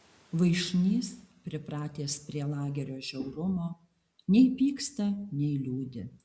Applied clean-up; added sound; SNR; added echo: none; none; none; none.